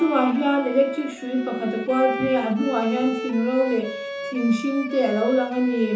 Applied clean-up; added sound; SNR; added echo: none; Bowed string instrument; 10 dB; reverberation time 0.6 s.